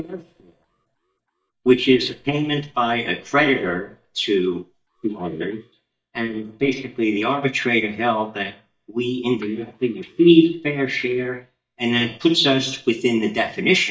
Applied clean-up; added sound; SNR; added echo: neural mask model DeepFilterNet 3.